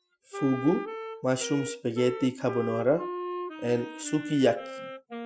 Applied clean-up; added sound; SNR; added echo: classical method Wiener filter.